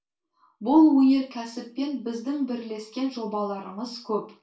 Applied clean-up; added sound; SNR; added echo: none; none; none; reverberation time 0.3 s.